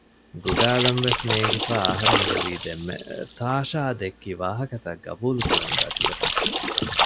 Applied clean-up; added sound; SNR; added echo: none; Splash, splatter; -2 dB; none.